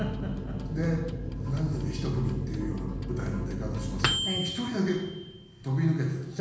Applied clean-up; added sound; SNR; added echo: none; Microwave oven; 2 dB; reverberation time 1.1 s.